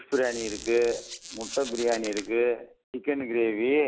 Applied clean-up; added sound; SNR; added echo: none; Squeak; 14 dB; none.